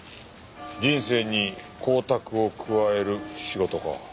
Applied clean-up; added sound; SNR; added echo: none; Bell; 15 dB; none.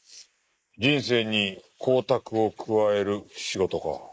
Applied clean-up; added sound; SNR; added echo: neural mask model Resemble Enhance denoiser.